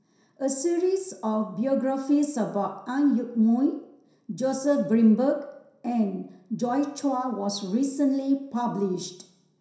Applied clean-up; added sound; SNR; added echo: none; none; none; reverberation time 0.7 s.